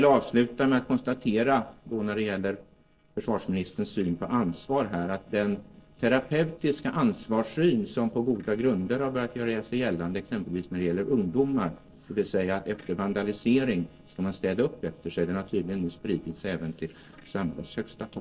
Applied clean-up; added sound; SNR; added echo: neural separator model SepFormer DNS4.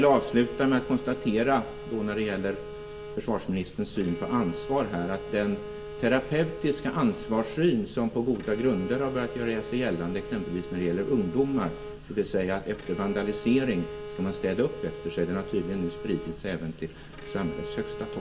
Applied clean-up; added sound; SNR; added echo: none; Bowed string instrument; 11 dB; reverberation time 0.7 s.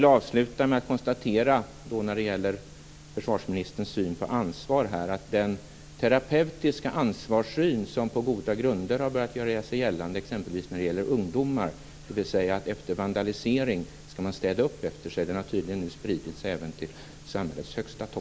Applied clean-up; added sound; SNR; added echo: none; none; none; none.